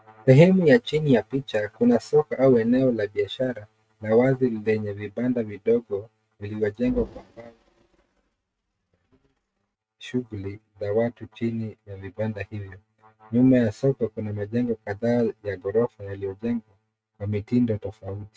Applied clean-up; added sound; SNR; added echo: neural mask model RNNoise.